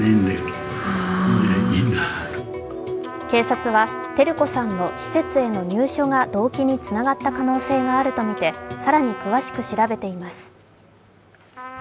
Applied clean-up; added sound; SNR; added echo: none; Trumpet; 16 dB; none.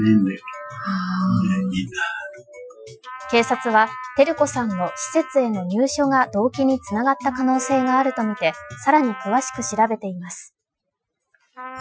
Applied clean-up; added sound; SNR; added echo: classical method Wiener filter.